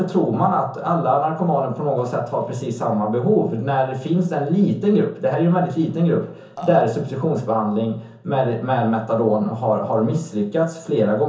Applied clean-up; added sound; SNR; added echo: none; Burping, eructation; 13 dB; reverberation time 0.6 s.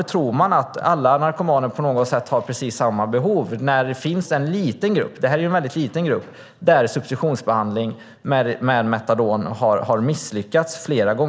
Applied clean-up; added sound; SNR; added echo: none; none; none; none.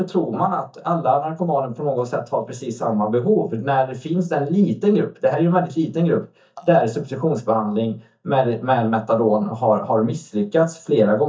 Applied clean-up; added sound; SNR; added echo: neural mask model DeepFilterNet 3.